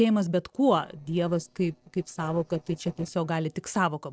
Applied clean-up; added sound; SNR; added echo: neural separator model SepFormer DNS4.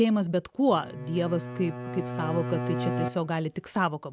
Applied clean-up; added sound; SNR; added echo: none; Bowed string instrument; 6 dB; none.